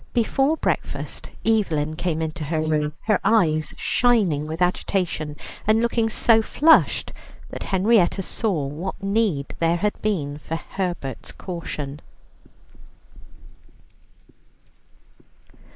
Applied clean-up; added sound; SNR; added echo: neural mask model Resemble Enhance denoiser.